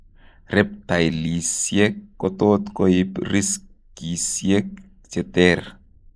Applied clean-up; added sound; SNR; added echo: neural mask model Resemble Enhance denoiser.